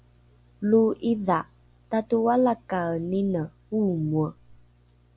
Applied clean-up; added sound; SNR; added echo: none; none; none; none.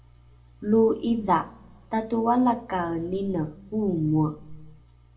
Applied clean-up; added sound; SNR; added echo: none; none; none; reverberation time 0.3 s.